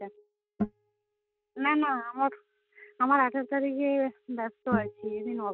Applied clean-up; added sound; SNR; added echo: neural mask model RNNoise.